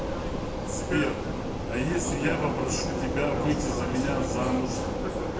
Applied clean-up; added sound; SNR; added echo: none; Vehicle; -2 dB; reverberation time 0.7 s.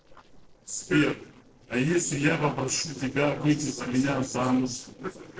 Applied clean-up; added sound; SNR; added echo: neural separator model SepFormer DNS4.